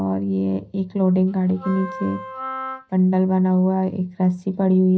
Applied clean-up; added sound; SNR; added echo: none; Wind instrument, woodwind instrument; 12 dB; reverberation time 0.4 s.